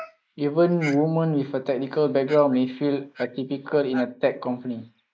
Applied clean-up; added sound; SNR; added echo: neural mask model Resemble Enhance denoiser.